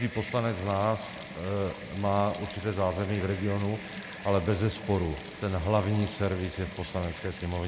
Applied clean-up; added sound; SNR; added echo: none; Bathtub (filling or washing) / Water tap, faucet; 13 dB; none.